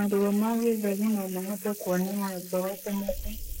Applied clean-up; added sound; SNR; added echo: neural mask model Resemble Enhance denoiser.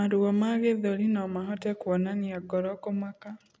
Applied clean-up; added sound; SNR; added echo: none; none; none; none.